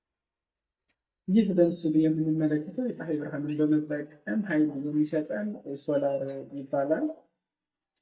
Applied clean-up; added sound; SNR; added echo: neural mask model DeepFilterNet 3.